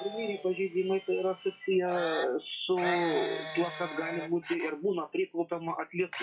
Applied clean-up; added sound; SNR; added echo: classical method WPE with log-MMSE.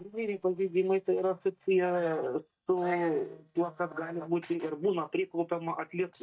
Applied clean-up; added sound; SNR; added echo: neural mask model DeepFilterNet 3.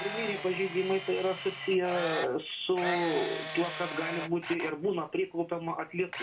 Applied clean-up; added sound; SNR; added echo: none; Camera; 8 dB; reverberation time 0.2 s.